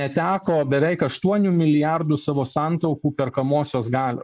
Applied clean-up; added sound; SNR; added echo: neural mask model Resemble Enhance denoiser.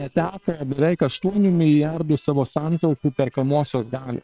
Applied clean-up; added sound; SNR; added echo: neural separator model SepFormer WHAM!.